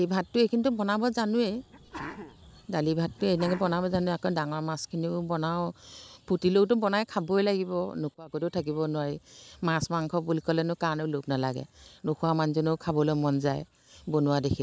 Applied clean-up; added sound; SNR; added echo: none; Sneeze; 15 dB; none.